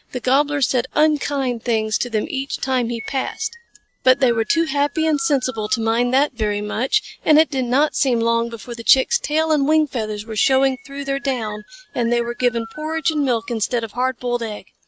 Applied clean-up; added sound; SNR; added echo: neural mask model RNNoise.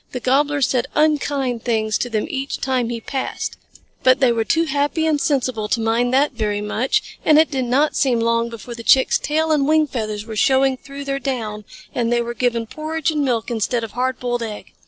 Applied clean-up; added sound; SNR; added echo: neural separator model SepFormer DNS4.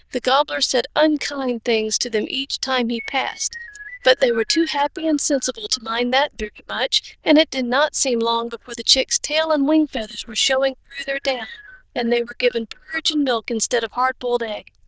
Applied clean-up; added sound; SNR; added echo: neural diffusion model UNIVERSE++.